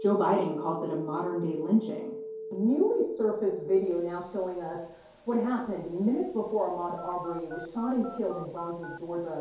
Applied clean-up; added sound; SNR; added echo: none; Telephone; 13 dB; reverberation time 2.4 s.